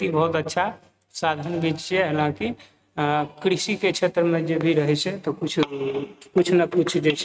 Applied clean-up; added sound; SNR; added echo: neural mask model RNNoise.